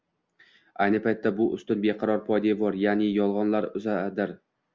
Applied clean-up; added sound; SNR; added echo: none; none; none; none.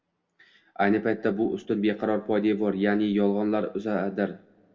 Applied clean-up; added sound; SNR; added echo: none; none; none; reverberation time 1.0 s.